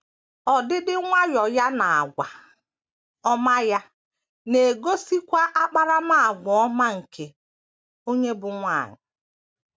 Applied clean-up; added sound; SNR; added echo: none; none; none; none.